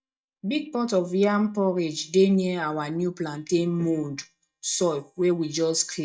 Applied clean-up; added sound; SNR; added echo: neural mask model DeepFilterNet 3.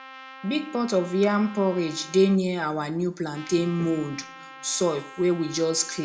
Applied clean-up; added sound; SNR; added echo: none; Trumpet; 19 dB; reverberation time 0.5 s.